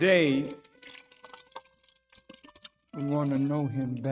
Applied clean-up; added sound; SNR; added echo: neural mask model RNNoise.